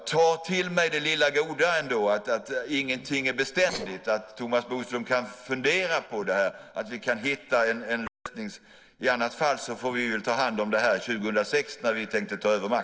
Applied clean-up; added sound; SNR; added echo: neural separator model SepFormer DNS4.